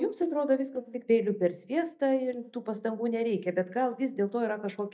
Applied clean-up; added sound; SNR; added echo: neural mask model DeepFilterNet 3.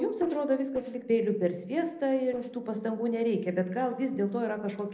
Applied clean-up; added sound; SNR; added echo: neural separator model SepFormer DNS4.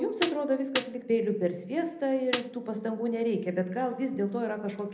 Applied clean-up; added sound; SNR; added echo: none; Snare drum; 5 dB; reverberation time 0.7 s.